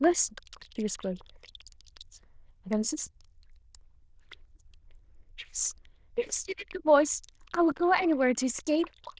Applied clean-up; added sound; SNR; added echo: neural diffusion model UNIVERSE++.